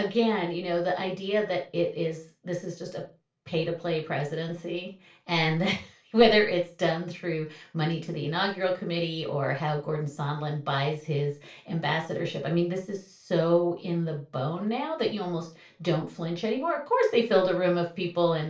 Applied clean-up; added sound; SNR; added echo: none; none; none; reverberation time 0.3 s.